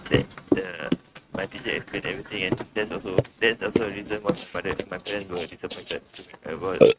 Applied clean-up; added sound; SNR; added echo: neural mask model RNNoise.